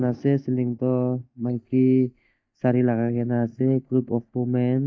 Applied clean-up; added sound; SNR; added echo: neural mask model DeepFilterNet 3.